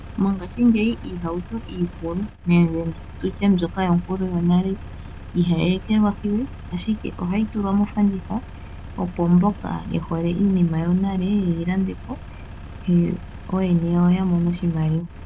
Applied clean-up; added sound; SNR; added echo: none; Engine; 14 dB; none.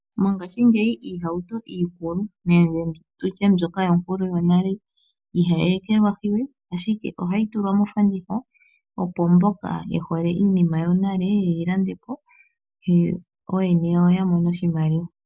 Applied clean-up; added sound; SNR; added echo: none; none; none; none.